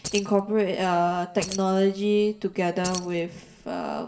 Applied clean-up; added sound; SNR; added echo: none; Keys jangling; 15 dB; reverberation time 0.7 s.